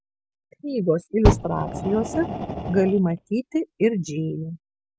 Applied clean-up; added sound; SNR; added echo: none; Fire; 2 dB; none.